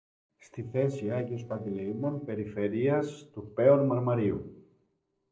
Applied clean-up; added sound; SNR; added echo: neural separator model SepFormer DNS4.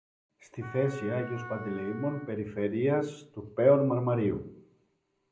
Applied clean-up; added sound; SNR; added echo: none; Wind instrument, woodwind instrument; 16 dB; reverberation time 0.4 s.